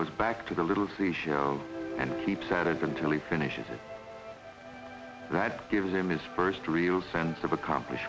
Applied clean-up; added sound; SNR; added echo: none; none; none; none.